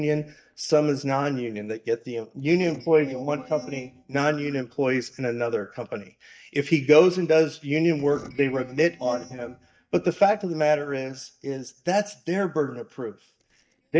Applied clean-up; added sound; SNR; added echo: neural mask model DeepFilterNet 3.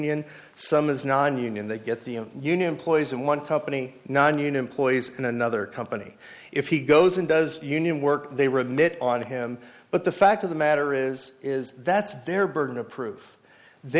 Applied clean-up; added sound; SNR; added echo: none; none; none; none.